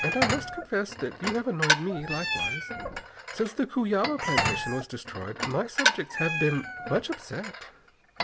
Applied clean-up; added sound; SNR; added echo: none; Dishes, pots, and pans + Meow; 0 dB; none.